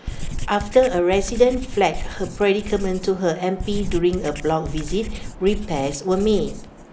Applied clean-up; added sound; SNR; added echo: none; Writing; 8 dB; none.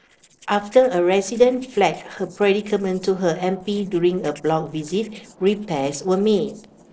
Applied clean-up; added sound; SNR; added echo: neural separator model SepFormer DNS4.